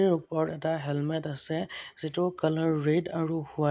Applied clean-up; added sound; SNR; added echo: none; none; none; none.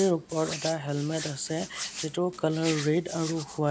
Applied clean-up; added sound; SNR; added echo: none; Hands; 11 dB; none.